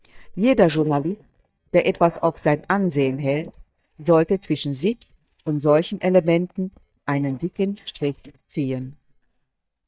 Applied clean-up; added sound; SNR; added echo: neural mask model DeepFilterNet 3.